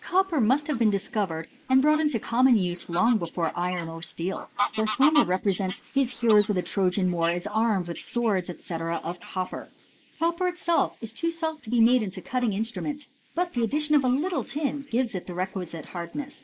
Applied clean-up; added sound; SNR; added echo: neural mask model Resemble Enhance denoiser.